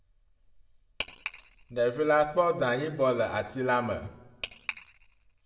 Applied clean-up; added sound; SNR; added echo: none; none; none; reverberation time 0.7 s.